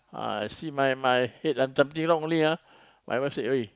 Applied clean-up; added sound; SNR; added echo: none; none; none; none.